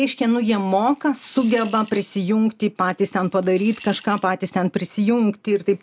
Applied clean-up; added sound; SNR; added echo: none; Coin (dropping) / Glass; 18 dB; none.